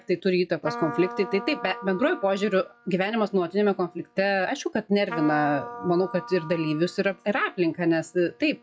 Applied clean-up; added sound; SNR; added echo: classical method log-MMSE.